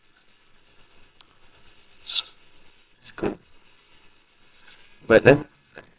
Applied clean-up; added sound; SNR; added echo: neural separator model SepFormer WHAMR!.